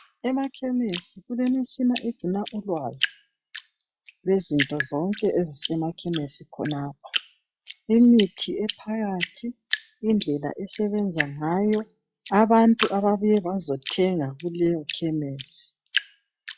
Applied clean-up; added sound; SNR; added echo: classical method log-MMSE.